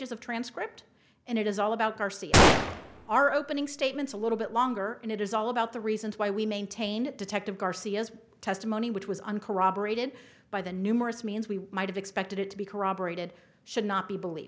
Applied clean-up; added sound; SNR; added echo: none; Gunshot, gunfire; -4 dB; none.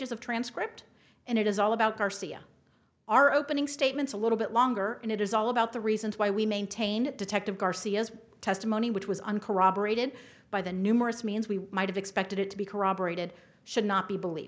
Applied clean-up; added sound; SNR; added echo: none; none; none; none.